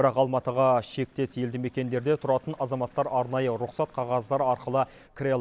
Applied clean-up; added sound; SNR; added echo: none; none; none; none.